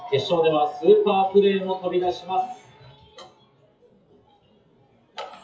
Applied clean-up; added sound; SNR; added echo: classical method WPE with log-MMSE.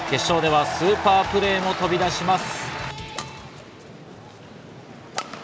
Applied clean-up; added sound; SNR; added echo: none; none; none; none.